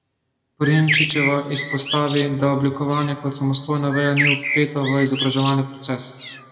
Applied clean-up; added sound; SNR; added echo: none; Bird; 5 dB; reverberation time 1.9 s.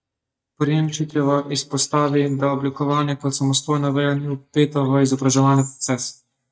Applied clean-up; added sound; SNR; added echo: neural mask model DeepFilterNet 3.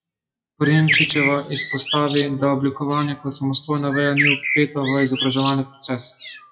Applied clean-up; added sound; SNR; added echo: classical method WPE with log-MMSE.